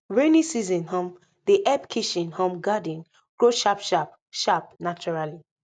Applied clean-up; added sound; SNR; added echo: none; none; none; none.